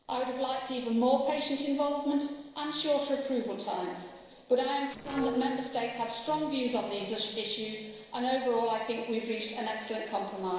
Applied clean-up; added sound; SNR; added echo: neural separator model SepFormer DNS4.